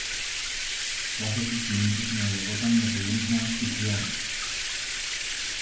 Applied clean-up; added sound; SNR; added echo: none; Bathtub (filling or washing); 1 dB; reverberation time 0.9 s.